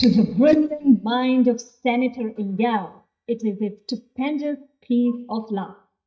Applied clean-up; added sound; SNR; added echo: neural mask model DeepFilterNet 3.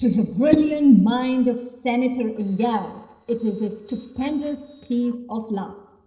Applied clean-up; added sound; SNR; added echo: neural separator model SepFormer DNS4.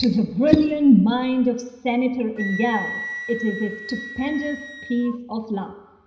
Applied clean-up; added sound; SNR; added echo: none; Wind instrument, woodwind instrument; 14 dB; reverberation time 0.9 s.